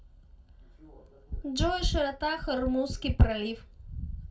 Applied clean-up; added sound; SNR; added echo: none; none; none; reverberation time 0.2 s.